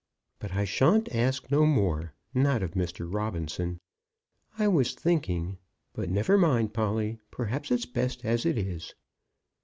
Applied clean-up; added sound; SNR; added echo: none; none; none; none.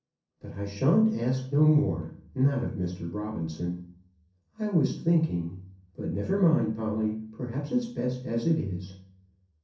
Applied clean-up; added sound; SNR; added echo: none; none; none; reverberation time 0.6 s.